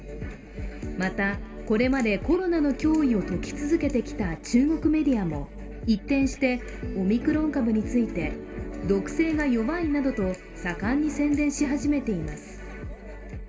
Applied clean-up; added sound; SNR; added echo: none; none; none; reverberation time 2.8 s.